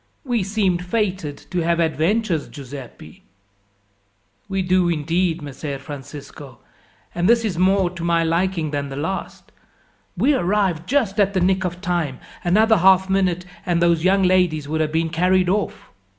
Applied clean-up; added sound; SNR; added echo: none; Bass drum; 20 dB; none.